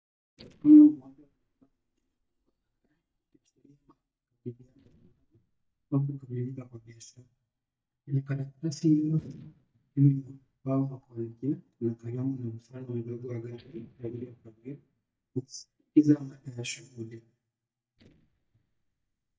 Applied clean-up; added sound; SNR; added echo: neural mask model DeepFilterNet 3.